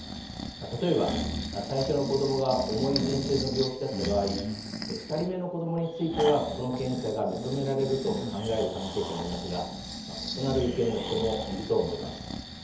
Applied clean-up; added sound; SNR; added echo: none; Breathing; 6 dB; reverberation time 0.8 s.